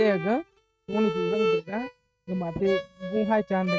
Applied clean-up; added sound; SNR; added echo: neural mask model RNNoise.